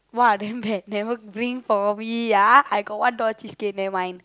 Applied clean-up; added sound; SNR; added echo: none; none; none; none.